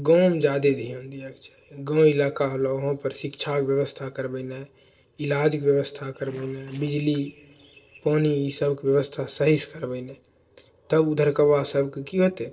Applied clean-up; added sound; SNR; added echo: neural separator model SepFormer DNS4.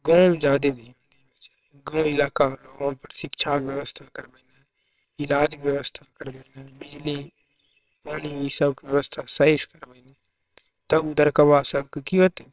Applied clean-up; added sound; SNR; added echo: neural separator model SepFormer WHAMR!.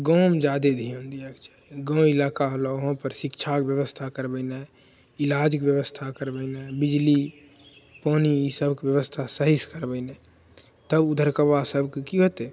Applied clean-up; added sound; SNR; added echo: none; none; none; none.